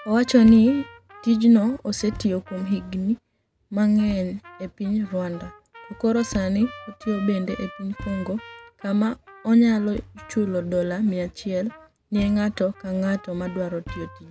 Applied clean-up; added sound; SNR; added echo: none; Trumpet + Thump, thud; 19 dB; none.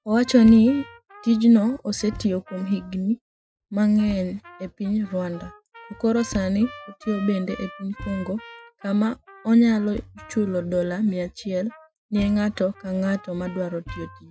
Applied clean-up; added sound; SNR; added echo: classical method Wiener filter.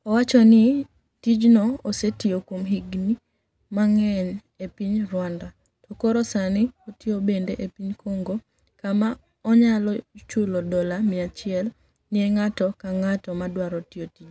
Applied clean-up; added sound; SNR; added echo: none; none; none; none.